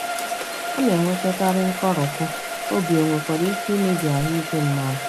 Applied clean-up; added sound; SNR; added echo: none; Rain + Bowed string instrument; 6 dB; none.